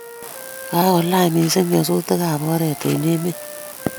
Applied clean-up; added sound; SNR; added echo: none; Wind instrument, woodwind instrument + Camera; 18 dB; none.